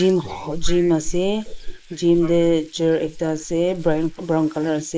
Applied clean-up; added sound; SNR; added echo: neural mask model Resemble Enhance denoiser.